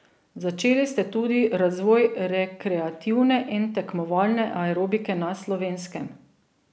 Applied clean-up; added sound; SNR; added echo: none; none; none; none.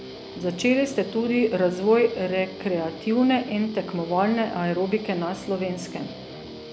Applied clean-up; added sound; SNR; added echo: none; Guitar; 14 dB; none.